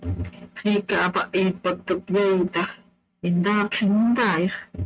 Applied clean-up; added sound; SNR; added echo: neural mask model RNNoise.